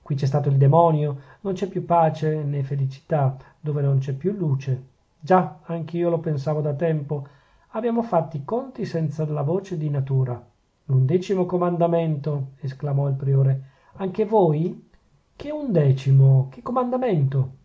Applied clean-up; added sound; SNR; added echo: none; none; none; none.